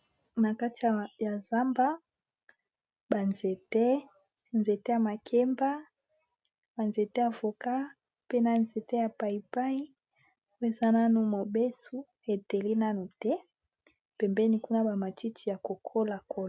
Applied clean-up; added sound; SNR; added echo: none; none; none; none.